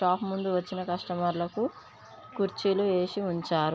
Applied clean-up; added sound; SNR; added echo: none; none; none; none.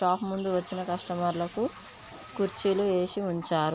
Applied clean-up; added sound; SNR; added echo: none; Packing tape, duct tape; 20 dB; none.